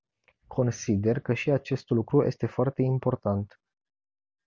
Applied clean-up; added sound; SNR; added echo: none; none; none; none.